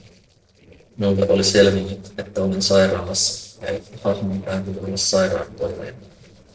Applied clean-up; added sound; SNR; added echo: neural separator model SepFormer DNS4.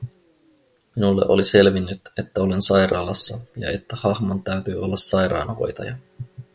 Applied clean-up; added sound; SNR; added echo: none; none; none; none.